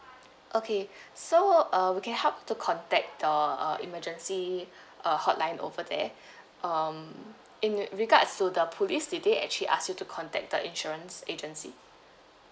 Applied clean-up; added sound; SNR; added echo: none; none; none; none.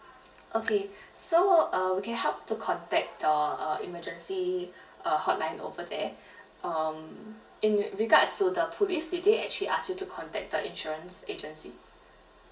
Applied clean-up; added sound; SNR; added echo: none; Raindrop; 14 dB; reverberation time 0.2 s.